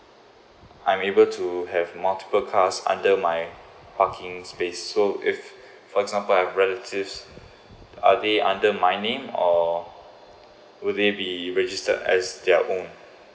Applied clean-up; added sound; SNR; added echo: none; none; none; none.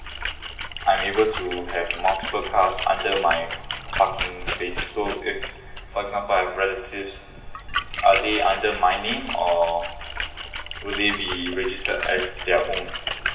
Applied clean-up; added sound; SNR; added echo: none; Splash, splatter; 6 dB; reverberation time 0.8 s.